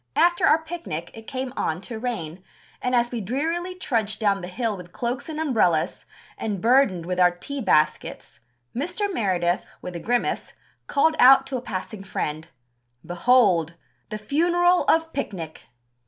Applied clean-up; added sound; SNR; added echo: none; none; none; none.